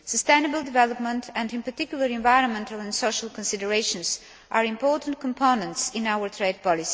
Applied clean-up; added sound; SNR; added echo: none; none; none; none.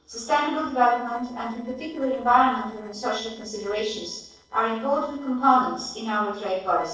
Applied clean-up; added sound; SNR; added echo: neural separator model SepFormer DNS4.